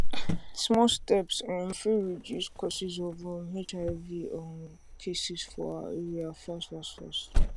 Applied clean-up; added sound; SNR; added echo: none; Cricket; -1 dB; none.